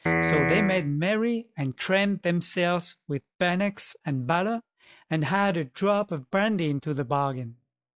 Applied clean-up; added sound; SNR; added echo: classical method log-MMSE.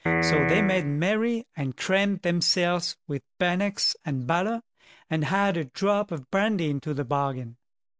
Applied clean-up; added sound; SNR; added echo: none; Piano; -1 dB; none.